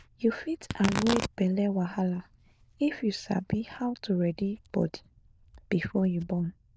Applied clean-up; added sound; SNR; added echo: neural diffusion model UNIVERSE++.